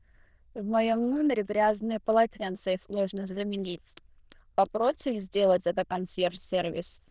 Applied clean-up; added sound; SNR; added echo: neural diffusion model UNIVERSE++.